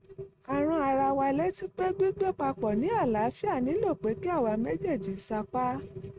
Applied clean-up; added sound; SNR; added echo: neural mask model RNNoise.